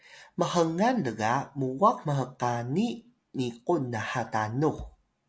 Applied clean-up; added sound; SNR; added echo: none; none; none; none.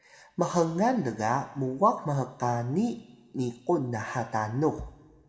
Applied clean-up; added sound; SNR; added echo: none; none; none; reverberation time 1.2 s.